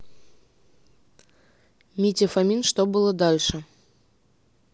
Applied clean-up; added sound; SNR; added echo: none; none; none; none.